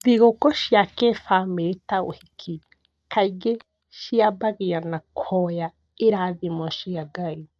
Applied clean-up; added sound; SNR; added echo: neural mask model DeepFilterNet 3.